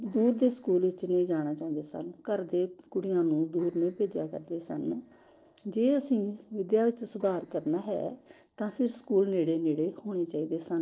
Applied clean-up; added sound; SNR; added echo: neural separator model SepFormer DNS4.